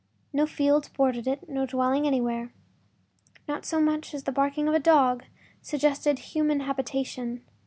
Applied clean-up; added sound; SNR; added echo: none; none; none; none.